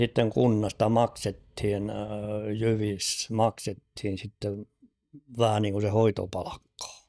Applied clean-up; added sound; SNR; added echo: neural mask model DeepFilterNet 3.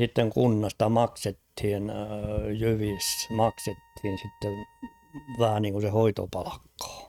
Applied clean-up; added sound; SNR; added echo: neural mask model RNNoise.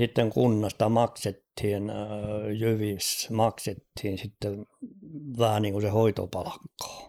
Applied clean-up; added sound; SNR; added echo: neural mask model Resemble Enhance denoiser.